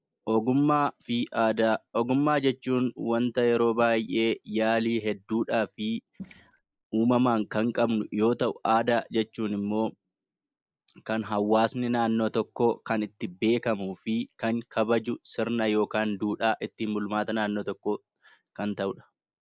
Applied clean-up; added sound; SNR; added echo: neural mask model Resemble Enhance denoiser.